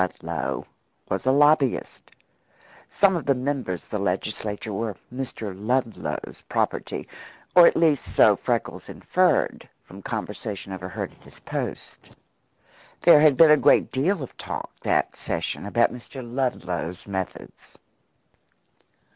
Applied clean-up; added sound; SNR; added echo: none; none; none; none.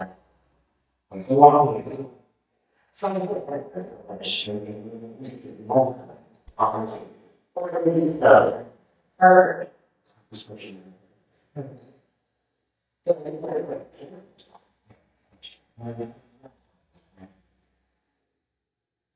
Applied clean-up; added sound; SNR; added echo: neural mask model DeepFilterNet 3.